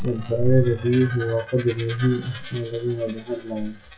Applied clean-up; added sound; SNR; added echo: classical method WPE with log-MMSE.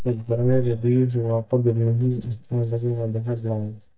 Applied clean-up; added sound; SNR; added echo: neural mask model DeepFilterNet 3.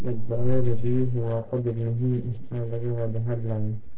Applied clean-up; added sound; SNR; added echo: neural separator model SepFormer DNS4.